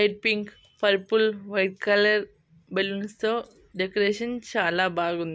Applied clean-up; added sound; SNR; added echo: none; none; none; none.